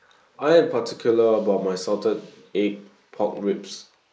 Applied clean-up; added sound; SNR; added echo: neural mask model Resemble Enhance denoiser.